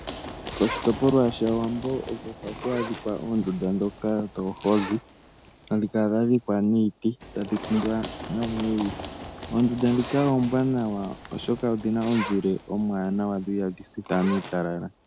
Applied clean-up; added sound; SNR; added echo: none; Zipper (clothing) + Run; 13 dB; none.